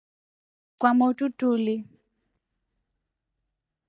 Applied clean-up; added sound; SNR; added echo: neural mask model DeepFilterNet 3.